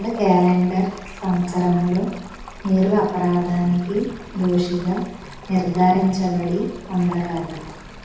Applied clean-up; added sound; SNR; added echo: none; Stream; 18 dB; reverberation time 0.8 s.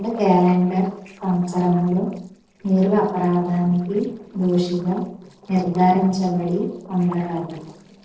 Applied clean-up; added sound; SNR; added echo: neural separator model SepFormer DNS4.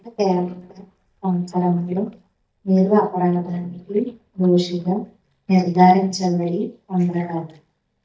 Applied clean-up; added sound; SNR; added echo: neural mask model DeepFilterNet 3.